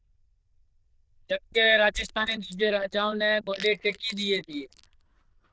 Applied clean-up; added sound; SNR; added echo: neural diffusion model UNIVERSE++.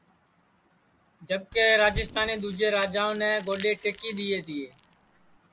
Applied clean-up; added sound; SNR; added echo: none; Crumpling, crinkling / Crushing; 14 dB; none.